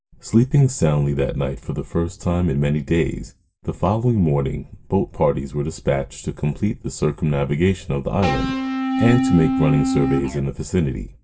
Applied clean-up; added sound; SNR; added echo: none; Electric guitar / Bass guitar; 0 dB; reverberation time 0.2 s.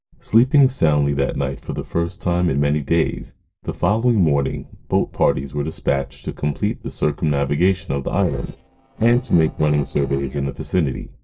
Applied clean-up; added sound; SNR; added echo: neural separator model SepFormer DNS4.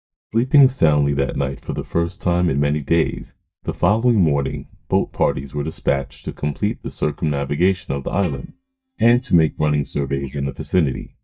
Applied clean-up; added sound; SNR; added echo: neural mask model DeepFilterNet 3.